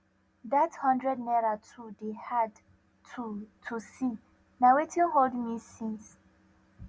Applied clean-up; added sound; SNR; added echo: none; none; none; none.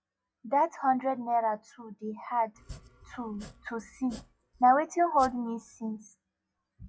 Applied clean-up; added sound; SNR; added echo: classical method log-MMSE.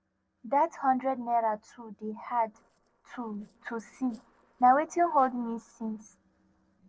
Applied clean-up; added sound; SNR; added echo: neural separator model SepFormer DNS4.